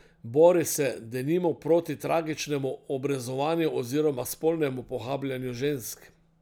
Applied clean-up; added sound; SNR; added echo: none; none; none; none.